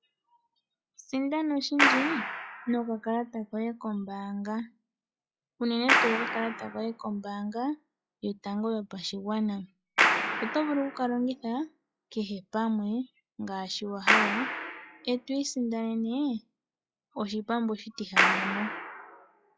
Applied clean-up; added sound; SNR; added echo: classical method log-MMSE.